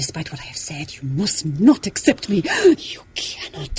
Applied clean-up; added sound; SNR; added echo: none; none; none; none.